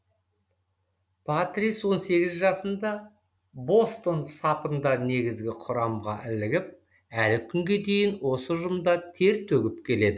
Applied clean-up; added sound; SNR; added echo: none; none; none; none.